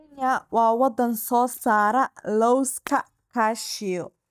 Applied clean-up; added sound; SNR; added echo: neural mask model DeepFilterNet 3.